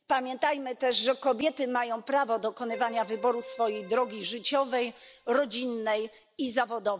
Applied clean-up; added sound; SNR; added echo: none; Keyboard (musical); 18 dB; none.